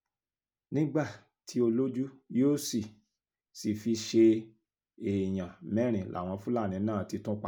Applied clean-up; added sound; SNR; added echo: none; none; none; none.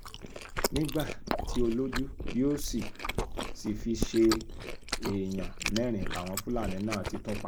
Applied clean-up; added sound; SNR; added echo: neural mask model Resemble Enhance denoiser.